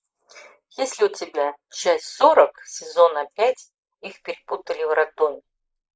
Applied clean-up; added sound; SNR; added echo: neural mask model Resemble Enhance denoiser.